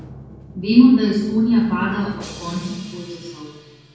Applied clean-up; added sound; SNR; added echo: none; Drum; 18 dB; reverberation time 1.1 s.